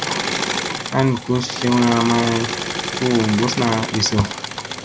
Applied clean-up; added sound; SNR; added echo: none; Engine / Mechanisms; 5 dB; none.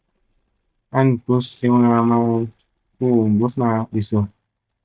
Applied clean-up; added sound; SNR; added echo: neural mask model DeepFilterNet 3.